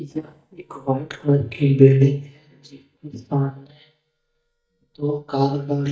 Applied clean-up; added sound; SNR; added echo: neural mask model DeepFilterNet 3.